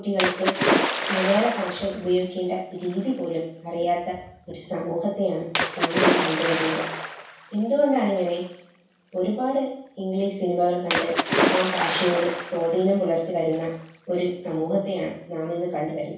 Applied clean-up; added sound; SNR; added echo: none; Splash, splatter; 3 dB; reverberation time 0.7 s.